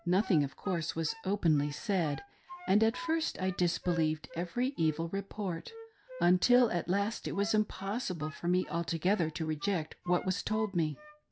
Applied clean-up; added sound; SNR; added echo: none; Wind instrument, woodwind instrument; 17 dB; none.